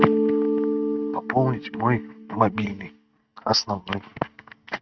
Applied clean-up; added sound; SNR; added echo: neural mask model RNNoise.